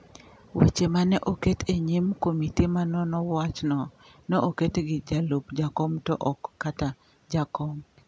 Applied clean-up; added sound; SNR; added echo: none; none; none; none.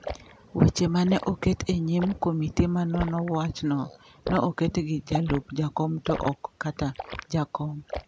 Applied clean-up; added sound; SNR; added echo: none; Liquid; 12 dB; none.